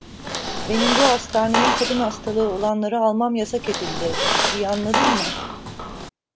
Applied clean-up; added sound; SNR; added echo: none; Squeak; 0 dB; none.